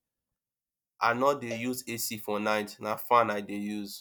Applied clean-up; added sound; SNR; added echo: neural mask model DeepFilterNet 3.